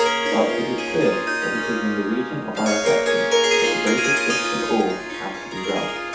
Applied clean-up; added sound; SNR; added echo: none; Harp; -2 dB; reverberation time 0.5 s.